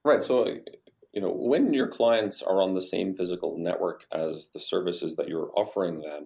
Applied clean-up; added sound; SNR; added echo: none; none; none; none.